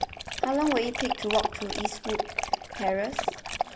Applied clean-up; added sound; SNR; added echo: none; Dog; 1 dB; none.